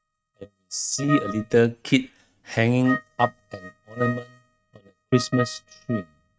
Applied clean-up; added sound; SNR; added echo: neural mask model RNNoise.